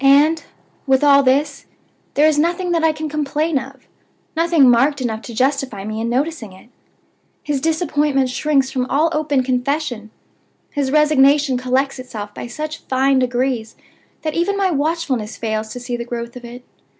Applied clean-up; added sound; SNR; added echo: none; none; none; none.